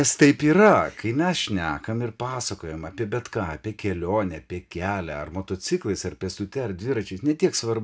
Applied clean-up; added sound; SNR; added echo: none; none; none; none.